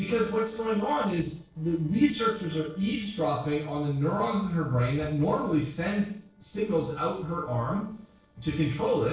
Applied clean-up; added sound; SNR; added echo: neural separator model SepFormer DNS4.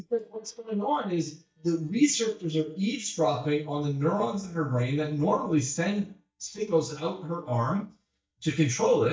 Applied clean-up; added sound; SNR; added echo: neural mask model DeepFilterNet 3.